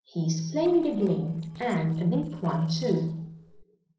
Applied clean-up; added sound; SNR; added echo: neural separator model SepFormer DNS4.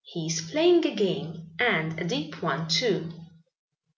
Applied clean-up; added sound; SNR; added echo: none; none; none; none.